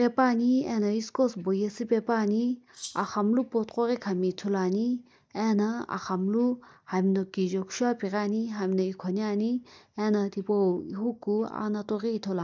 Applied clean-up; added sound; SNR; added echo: neural mask model DeepFilterNet 3.